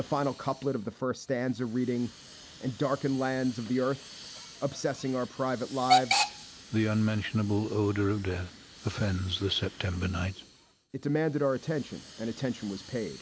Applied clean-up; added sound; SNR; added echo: none; Hiss / Alarm / Train; 7 dB; none.